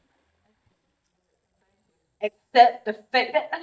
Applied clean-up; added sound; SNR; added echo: neural mask model DeepFilterNet 3.